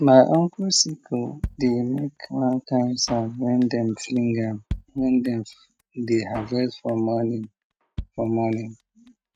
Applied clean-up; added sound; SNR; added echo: neural mask model RNNoise.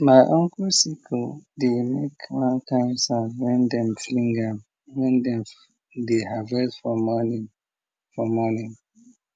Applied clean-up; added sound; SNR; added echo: none; none; none; none.